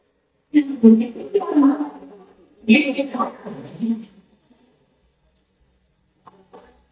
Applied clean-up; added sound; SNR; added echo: neural mask model DeepFilterNet 3.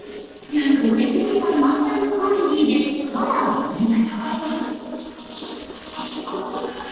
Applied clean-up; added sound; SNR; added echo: neural separator model SepFormer DNS4.